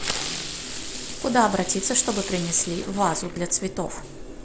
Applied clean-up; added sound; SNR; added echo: none; Fireworks; 9 dB; none.